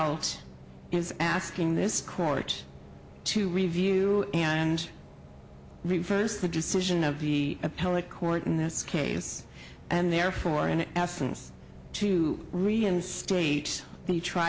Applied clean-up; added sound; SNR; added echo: none; Bus; 18 dB; none.